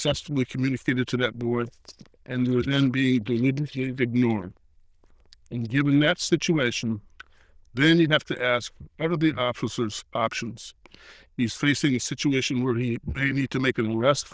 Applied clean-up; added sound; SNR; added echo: neural diffusion model UNIVERSE++.